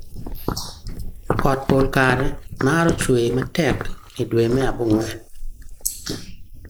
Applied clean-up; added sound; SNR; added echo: neural mask model Resemble Enhance denoiser.